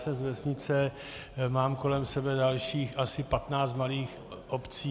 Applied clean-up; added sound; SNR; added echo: none; none; none; none.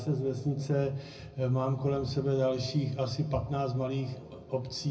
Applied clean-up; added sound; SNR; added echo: none; none; none; reverberation time 0.4 s.